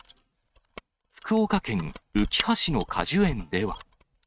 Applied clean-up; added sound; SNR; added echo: neural mask model RNNoise.